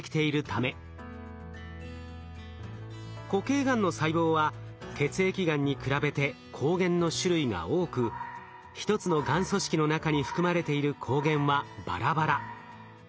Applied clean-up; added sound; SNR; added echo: none; none; none; none.